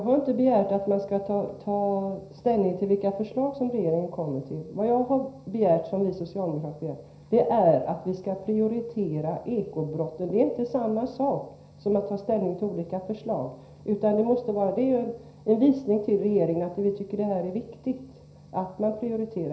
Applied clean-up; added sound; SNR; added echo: none; none; none; reverberation time 0.5 s.